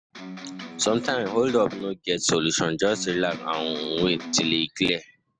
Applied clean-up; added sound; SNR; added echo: none; Electric guitar; 11 dB; none.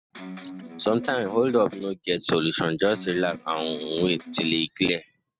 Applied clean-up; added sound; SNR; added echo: neural mask model RNNoise.